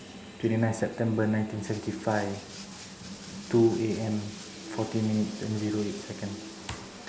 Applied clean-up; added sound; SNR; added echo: none; Bathtub (filling or washing); 17 dB; none.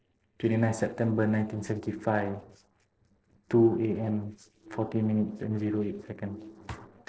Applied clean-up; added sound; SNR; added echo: neural separator model SepFormer DNS4.